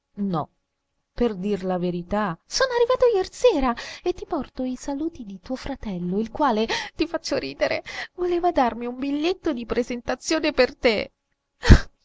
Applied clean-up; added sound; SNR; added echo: none; none; none; none.